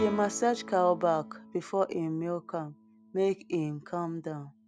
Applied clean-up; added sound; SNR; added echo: none; Guitar; 15 dB; none.